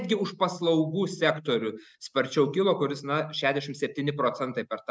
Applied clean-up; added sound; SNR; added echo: none; none; none; none.